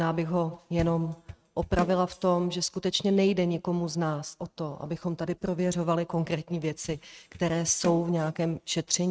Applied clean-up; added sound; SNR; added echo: neural mask model RNNoise.